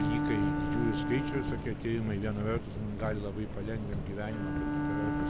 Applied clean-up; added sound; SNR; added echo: none; Subway, metro, underground + Bowed string instrument; -2 dB; none.